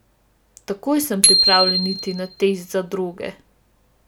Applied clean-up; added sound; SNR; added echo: none; Bicycle bell; -2 dB; none.